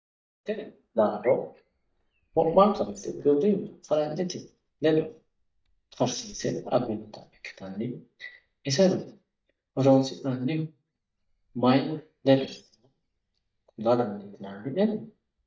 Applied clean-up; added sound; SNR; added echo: neural mask model DeepFilterNet 3.